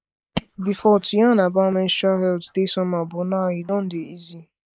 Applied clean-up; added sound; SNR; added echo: neural mask model Resemble Enhance denoiser.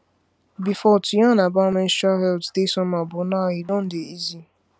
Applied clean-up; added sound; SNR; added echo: none; none; none; none.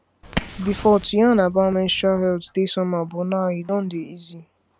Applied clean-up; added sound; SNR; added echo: none; Fire; 13 dB; none.